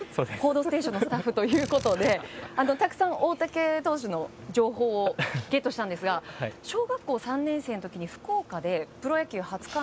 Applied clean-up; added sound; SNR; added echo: none; Drill; 11 dB; none.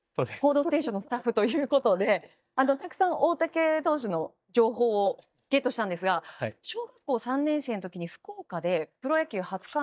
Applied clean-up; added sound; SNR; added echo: neural mask model DeepFilterNet 3.